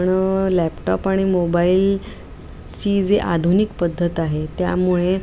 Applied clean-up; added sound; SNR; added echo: none; none; none; none.